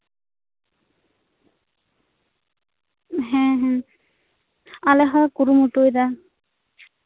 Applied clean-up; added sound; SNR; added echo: none; none; none; none.